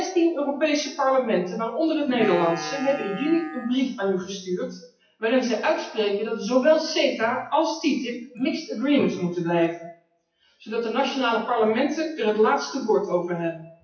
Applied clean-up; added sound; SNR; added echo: classical method WPE with log-MMSE.